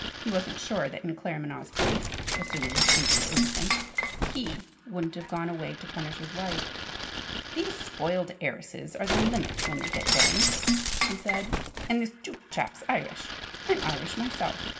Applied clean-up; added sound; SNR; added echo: none; Shatter; -3 dB; reverberation time 1.4 s.